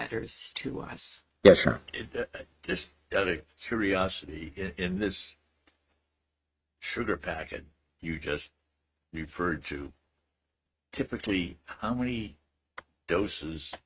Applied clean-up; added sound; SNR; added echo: neural mask model RNNoise.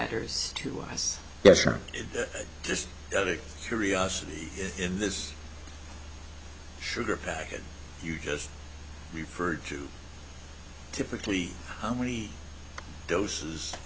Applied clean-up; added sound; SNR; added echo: none; Mechanical fan; 13 dB; none.